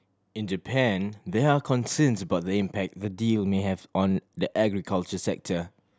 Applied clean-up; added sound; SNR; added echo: none; none; none; none.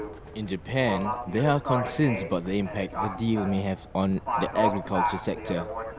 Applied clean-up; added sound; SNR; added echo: none; Livestock, farm animals, working animals; 4 dB; none.